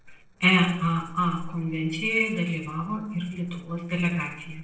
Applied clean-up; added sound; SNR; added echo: neural separator model SepFormer DNS4.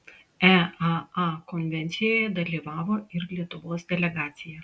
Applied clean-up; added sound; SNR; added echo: none; none; none; none.